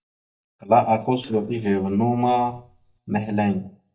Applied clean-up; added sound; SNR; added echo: neural mask model DeepFilterNet 3.